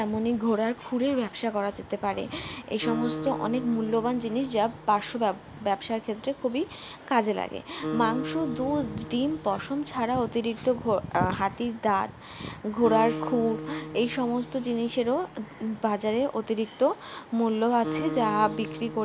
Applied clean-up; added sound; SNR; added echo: none; Acoustic guitar; 11 dB; none.